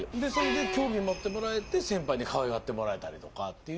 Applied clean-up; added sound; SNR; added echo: none; Truck; 7 dB; none.